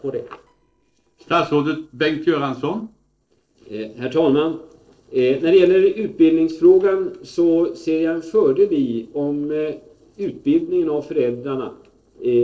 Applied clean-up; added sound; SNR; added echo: neural separator model SepFormer DNS4.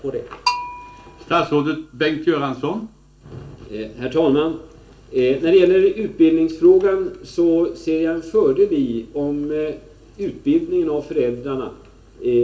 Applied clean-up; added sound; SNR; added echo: none; Bell; 12 dB; reverberation time 0.3 s.